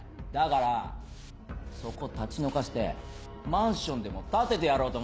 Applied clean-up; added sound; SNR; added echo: none; none; none; none.